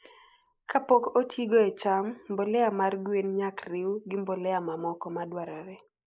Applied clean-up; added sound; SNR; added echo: neural mask model Resemble Enhance denoiser.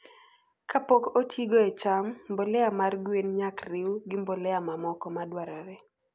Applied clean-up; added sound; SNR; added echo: none; none; none; none.